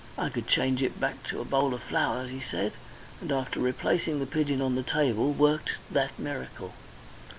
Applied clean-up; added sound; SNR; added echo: none; none; none; none.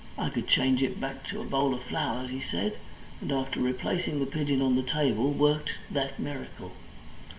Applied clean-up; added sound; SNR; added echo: none; none; none; reverberation time 0.7 s.